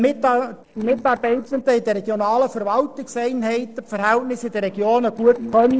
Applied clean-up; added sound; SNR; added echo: neural separator model SepFormer DNS4.